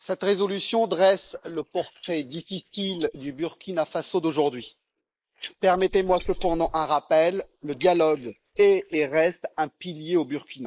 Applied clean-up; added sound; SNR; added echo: neural mask model Resemble Enhance denoiser.